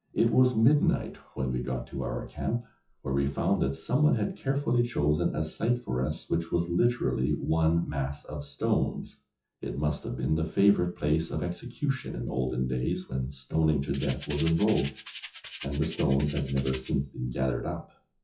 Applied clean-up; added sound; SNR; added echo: classical method WPE with log-MMSE.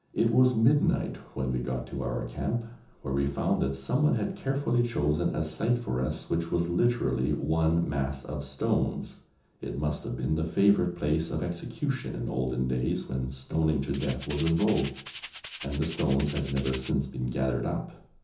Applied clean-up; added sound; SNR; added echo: none; Rattle (instrument); 14 dB; reverberation time 0.6 s.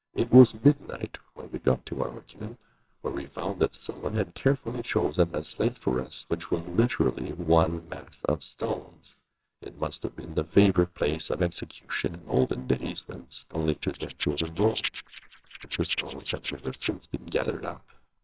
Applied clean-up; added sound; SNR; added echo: neural separator model SepFormer WHAMR!.